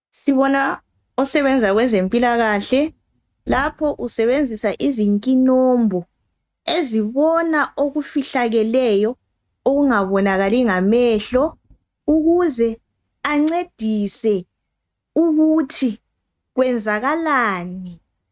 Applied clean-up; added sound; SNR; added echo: neural mask model RNNoise.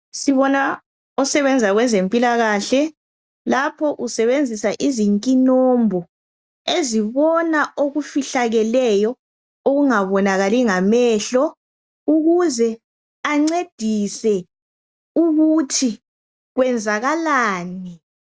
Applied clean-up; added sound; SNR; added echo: none; none; none; none.